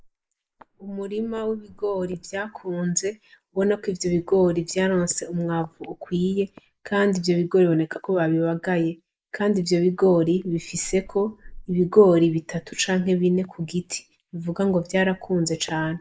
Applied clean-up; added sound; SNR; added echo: neural mask model Resemble Enhance denoiser.